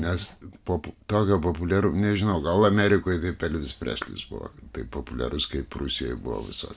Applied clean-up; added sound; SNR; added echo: none; none; none; none.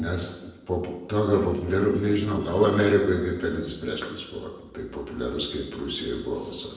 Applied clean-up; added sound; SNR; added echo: neural separator model SepFormer DNS4.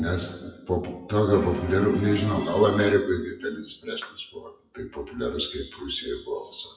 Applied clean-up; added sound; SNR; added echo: classical method WPE with log-MMSE.